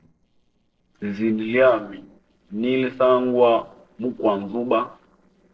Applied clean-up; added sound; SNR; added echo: neural separator model SepFormer DNS4.